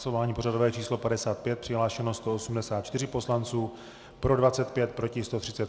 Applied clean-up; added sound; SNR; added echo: none; none; none; none.